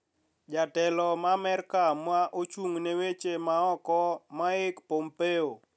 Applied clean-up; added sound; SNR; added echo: none; none; none; none.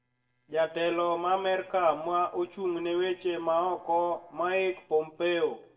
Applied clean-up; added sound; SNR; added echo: neural separator model SepFormer DNS4.